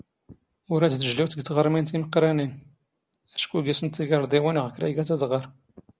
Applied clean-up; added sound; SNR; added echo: none; none; none; none.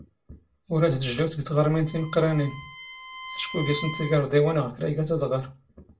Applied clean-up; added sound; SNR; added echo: none; Bowed string instrument; 13 dB; reverberation time 0.2 s.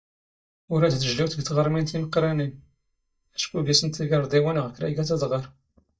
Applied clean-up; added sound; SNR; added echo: neural mask model DeepFilterNet 3.